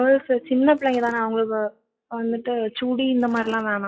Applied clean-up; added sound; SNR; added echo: classical method log-MMSE.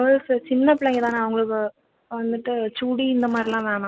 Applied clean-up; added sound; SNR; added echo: none; Skateboard; 19 dB; none.